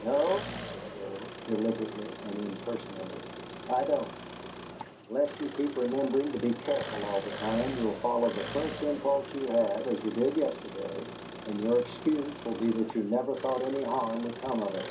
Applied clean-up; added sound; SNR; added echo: none; Engine; 10 dB; reverberation time 0.3 s.